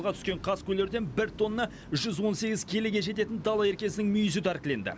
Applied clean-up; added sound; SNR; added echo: none; Waves, surf; 17 dB; none.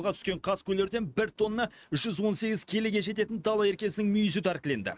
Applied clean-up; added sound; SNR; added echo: neural mask model RNNoise.